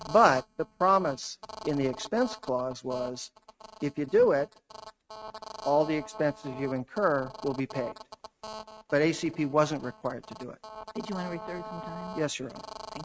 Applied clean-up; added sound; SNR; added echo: neural mask model RNNoise.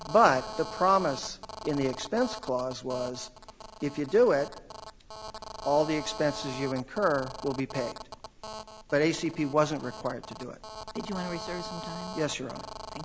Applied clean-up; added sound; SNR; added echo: none; Telephone; 12 dB; none.